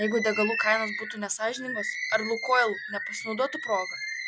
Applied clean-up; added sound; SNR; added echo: none; Bird; 5 dB; none.